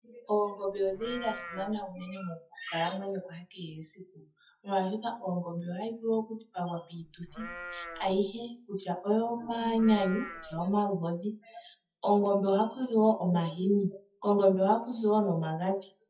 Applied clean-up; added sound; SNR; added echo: classical method WPE with log-MMSE.